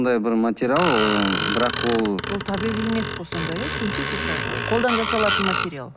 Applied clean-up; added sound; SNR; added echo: none; Screech; 2 dB; none.